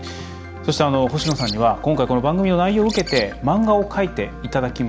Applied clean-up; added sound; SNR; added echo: none; Bird; 13 dB; none.